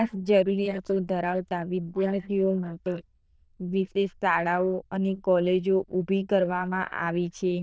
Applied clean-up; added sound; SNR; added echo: neural diffusion model UNIVERSE++.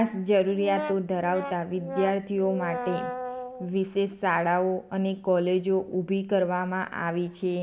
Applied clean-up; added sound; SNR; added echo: none; Brass instrument; 9 dB; none.